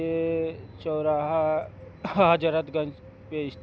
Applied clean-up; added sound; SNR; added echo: none; none; none; none.